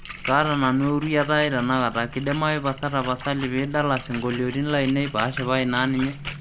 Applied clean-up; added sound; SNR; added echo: none; Splash, splatter; 14 dB; none.